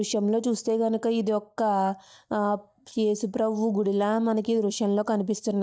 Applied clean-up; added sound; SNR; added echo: neural mask model DeepFilterNet 3.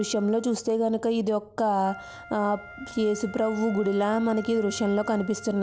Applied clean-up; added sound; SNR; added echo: none; Wind instrument, woodwind instrument; 18 dB; none.